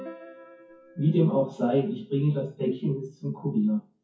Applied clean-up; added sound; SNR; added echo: classical method WPE with log-MMSE.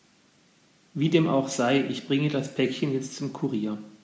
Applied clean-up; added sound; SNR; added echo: none; none; none; none.